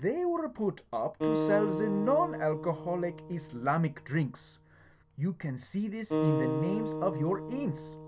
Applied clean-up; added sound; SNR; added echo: none; Acoustic guitar; 4 dB; none.